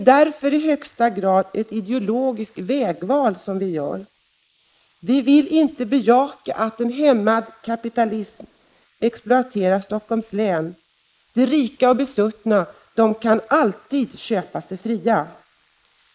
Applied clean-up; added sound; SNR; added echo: neural mask model Resemble Enhance denoiser.